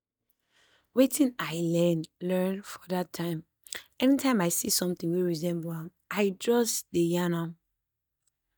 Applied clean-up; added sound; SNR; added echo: neural mask model DeepFilterNet 3.